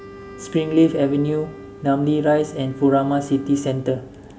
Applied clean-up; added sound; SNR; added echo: none; Wind instrument, woodwind instrument; 20 dB; none.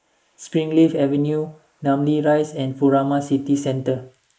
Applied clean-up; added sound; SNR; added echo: neural mask model Resemble Enhance denoiser.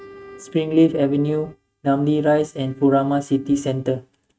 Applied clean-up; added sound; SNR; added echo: neural mask model RNNoise.